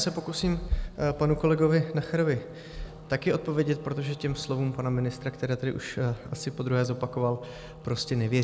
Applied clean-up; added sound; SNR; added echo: none; Wind instrument, woodwind instrument; 20 dB; none.